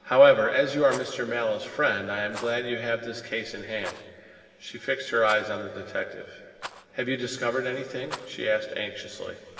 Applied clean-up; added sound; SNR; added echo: none; Rattle; 20 dB; reverberation time 2.7 s.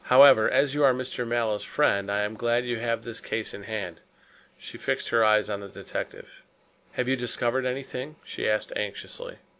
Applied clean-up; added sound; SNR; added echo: none; none; none; none.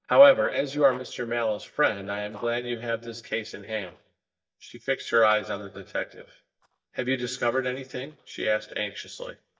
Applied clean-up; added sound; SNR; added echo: neural mask model DeepFilterNet 3.